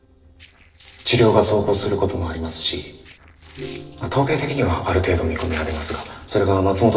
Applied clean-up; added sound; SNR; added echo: neural separator model SepFormer DNS4.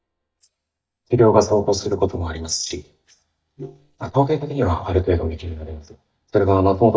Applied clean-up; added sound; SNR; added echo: neural mask model DeepFilterNet 3.